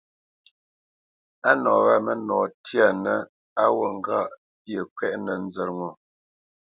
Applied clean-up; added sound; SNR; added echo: none; none; none; none.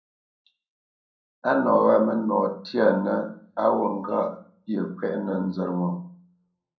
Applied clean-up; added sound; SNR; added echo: none; none; none; reverberation time 0.6 s.